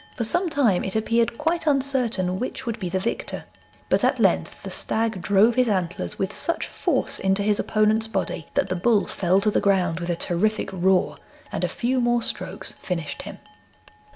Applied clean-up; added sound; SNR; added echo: none; Chink, clink; 16 dB; none.